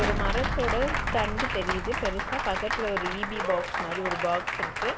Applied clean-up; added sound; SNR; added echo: none; Applause + Explosion; -2 dB; none.